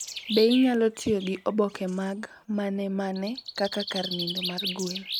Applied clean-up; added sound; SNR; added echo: neural mask model RNNoise.